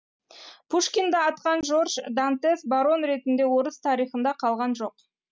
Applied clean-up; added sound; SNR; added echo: none; none; none; none.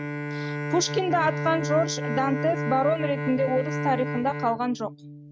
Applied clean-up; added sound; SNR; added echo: neural mask model RNNoise.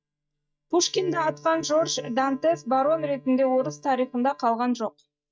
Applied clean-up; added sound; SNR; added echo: neural mask model DeepFilterNet 3.